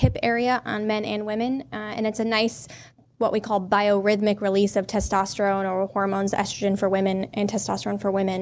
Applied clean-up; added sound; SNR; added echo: none; none; none; none.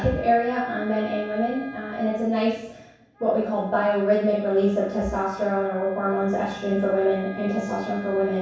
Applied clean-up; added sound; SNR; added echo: none; Wind instrument, woodwind instrument; 20 dB; reverberation time 0.7 s.